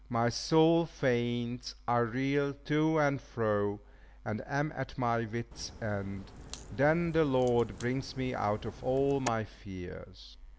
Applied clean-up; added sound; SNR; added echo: none; Crack; 15 dB; none.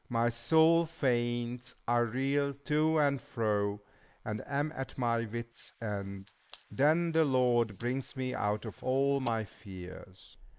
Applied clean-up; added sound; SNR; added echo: neural mask model Resemble Enhance denoiser.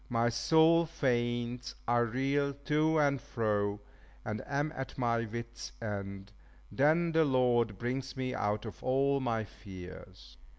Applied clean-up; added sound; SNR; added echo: none; none; none; none.